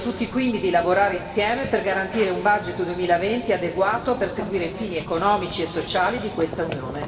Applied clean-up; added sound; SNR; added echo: none; Run / Train; 13 dB; reverberation time 2.0 s.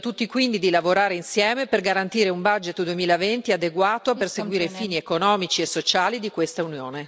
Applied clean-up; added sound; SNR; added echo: none; none; none; none.